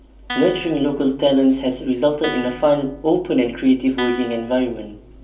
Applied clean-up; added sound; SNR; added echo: none; Guitar; 13 dB; reverberation time 0.3 s.